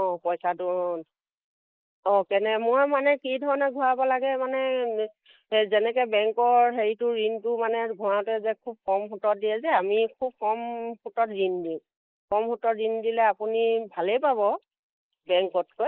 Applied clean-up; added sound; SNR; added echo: neural mask model Resemble Enhance denoiser.